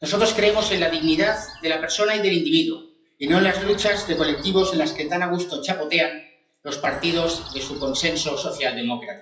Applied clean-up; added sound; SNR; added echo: classical method WPE with log-MMSE.